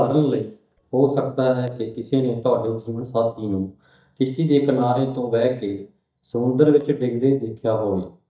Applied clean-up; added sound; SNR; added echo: neural mask model DeepFilterNet 3.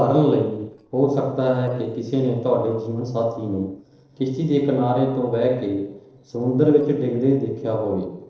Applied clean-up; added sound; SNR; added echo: neural separator model SepFormer DNS4.